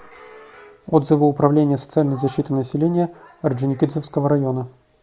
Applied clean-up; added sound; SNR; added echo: none; none; none; none.